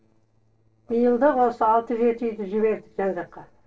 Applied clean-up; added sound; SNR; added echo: neural separator model SepFormer DNS4.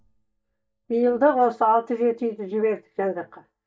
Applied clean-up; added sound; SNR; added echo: neural mask model DeepFilterNet 3.